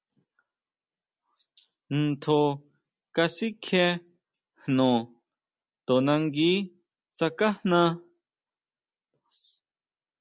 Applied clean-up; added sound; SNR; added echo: none; none; none; none.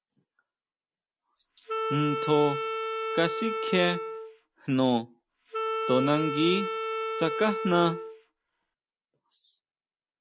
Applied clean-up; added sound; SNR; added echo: none; Wind instrument, woodwind instrument; 2 dB; none.